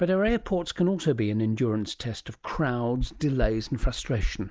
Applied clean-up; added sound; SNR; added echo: neural mask model DeepFilterNet 3.